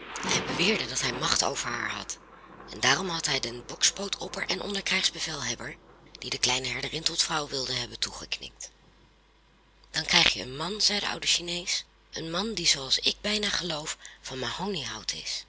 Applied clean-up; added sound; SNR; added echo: none; Thunder; 15 dB; none.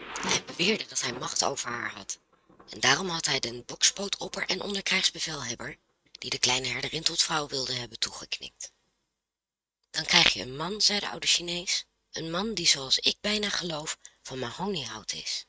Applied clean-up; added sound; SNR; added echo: neural mask model RNNoise.